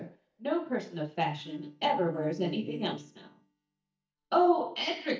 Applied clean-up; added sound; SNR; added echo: neural mask model DeepFilterNet 3.